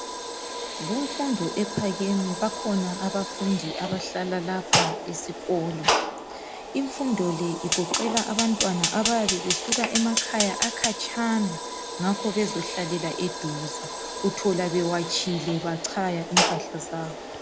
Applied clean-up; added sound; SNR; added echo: none; Fire; 2 dB; none.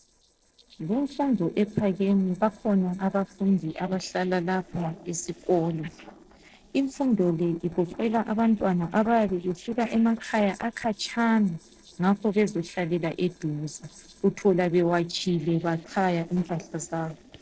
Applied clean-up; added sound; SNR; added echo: neural separator model SepFormer DNS4.